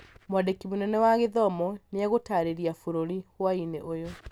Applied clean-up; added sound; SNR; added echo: none; none; none; none.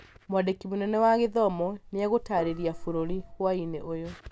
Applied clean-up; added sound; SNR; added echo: none; Wind + Gong; 13 dB; none.